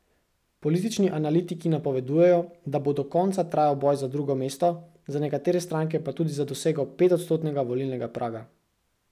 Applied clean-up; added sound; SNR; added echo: none; none; none; none.